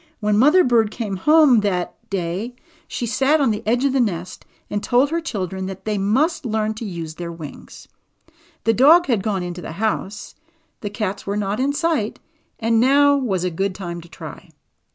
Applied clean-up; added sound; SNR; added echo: none; none; none; none.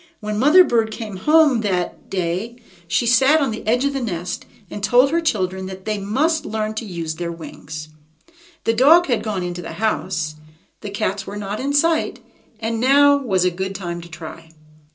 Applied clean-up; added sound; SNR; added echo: none; none; none; reverberation time 0.2 s.